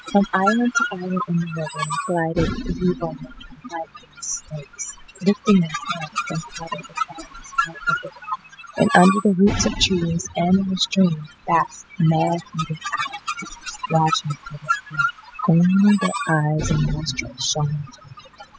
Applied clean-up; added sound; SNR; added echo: classical method spectral subtraction.